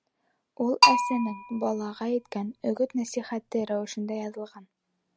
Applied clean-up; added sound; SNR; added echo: none; Bell; -2 dB; none.